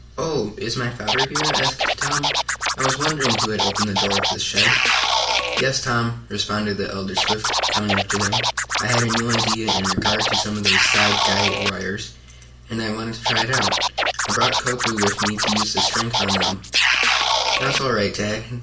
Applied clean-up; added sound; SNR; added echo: none; Scratching (performance technique); -3 dB; reverberation time 0.4 s.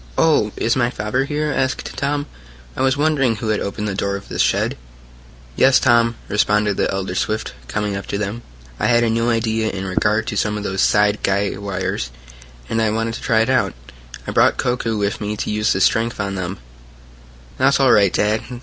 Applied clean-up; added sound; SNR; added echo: none; none; none; none.